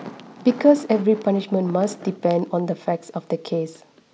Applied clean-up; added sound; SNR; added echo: none; none; none; none.